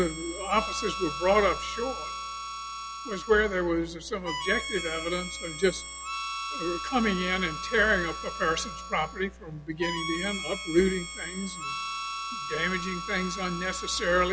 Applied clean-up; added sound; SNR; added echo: none; Harmonica; 7 dB; none.